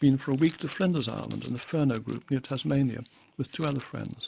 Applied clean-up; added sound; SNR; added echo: neural mask model Resemble Enhance denoiser.